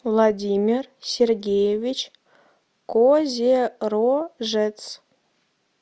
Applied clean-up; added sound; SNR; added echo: none; none; none; none.